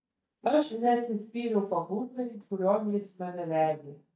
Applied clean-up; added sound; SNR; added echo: neural mask model DeepFilterNet 3.